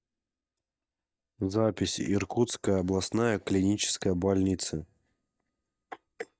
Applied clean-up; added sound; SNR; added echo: neural mask model DeepFilterNet 3.